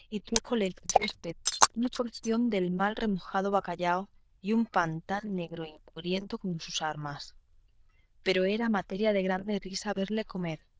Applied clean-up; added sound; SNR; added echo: neural diffusion model UNIVERSE++.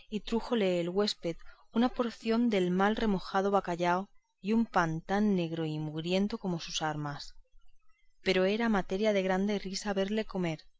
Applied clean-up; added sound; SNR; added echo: none; none; none; none.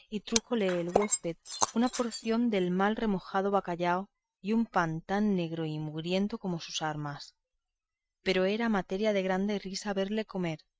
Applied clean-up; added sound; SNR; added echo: neural mask model RNNoise.